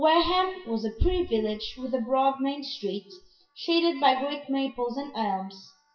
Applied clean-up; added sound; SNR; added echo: classical method WPE with log-MMSE.